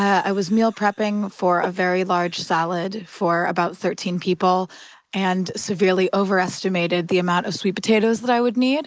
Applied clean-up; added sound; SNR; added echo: none; none; none; none.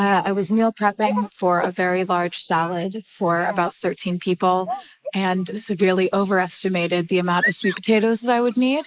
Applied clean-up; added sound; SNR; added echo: neural mask model Resemble Enhance denoiser.